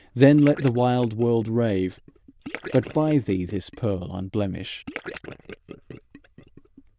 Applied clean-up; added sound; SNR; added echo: neural diffusion model UNIVERSE++.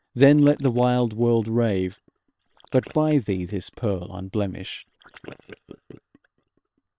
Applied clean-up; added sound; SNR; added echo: neural separator model SepFormer WHAM!.